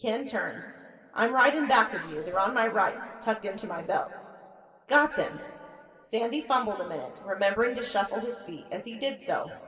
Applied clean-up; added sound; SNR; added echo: neural separator model SepFormer DNS4.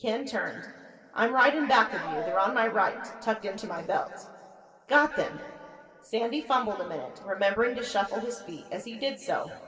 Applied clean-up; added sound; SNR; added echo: none; Dog; 12 dB; reverberation time 2.4 s.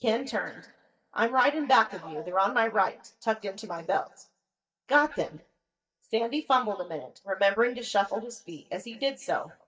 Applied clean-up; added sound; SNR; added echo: neural mask model DeepFilterNet 3.